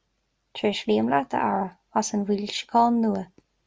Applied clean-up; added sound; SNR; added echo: none; none; none; none.